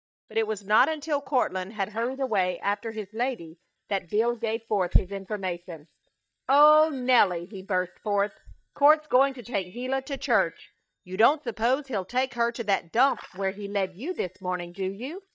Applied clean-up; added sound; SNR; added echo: neural mask model DeepFilterNet 3.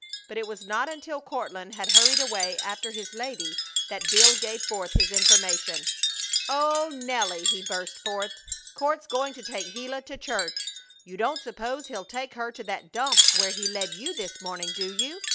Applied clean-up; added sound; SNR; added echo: none; Wind chime; -4 dB; none.